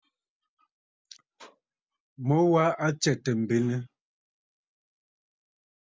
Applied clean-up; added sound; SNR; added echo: none; none; none; none.